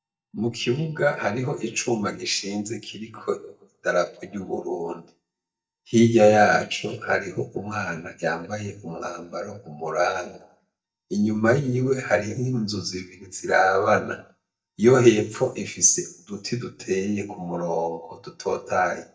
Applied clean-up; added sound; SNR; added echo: neural mask model DeepFilterNet 3.